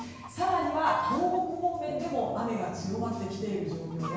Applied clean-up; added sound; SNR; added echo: none; Chicken, rooster; 11 dB; reverberation time 1.0 s.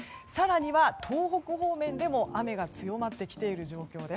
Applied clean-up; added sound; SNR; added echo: none; none; none; none.